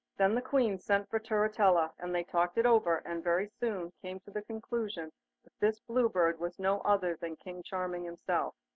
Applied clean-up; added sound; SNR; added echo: none; none; none; none.